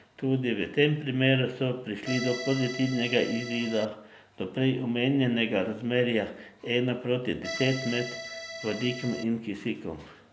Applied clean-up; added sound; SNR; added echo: none; Accordion; 9 dB; none.